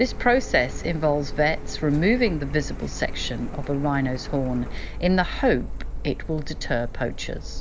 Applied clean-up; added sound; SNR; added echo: none; Printer; 6 dB; none.